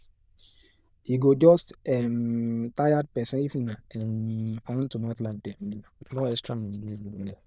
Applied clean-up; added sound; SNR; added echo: neural diffusion model UNIVERSE++.